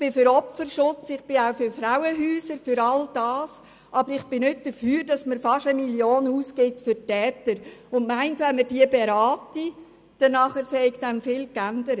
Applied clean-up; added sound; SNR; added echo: none; none; none; none.